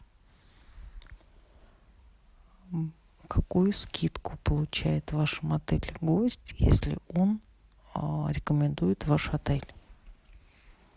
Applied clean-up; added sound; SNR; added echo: none; none; none; none.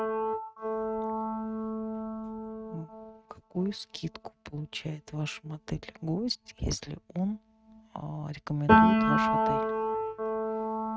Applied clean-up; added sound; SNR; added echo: neural mask model RNNoise.